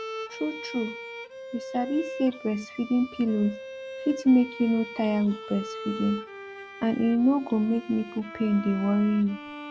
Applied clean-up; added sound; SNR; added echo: none; Bowed string instrument; 12 dB; none.